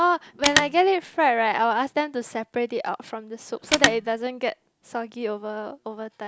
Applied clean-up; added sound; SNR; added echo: none; Telephone; 5 dB; none.